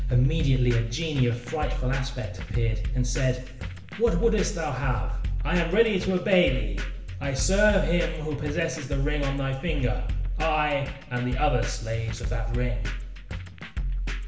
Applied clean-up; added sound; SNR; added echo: none; Drum kit; 2 dB; reverberation time 1.1 s.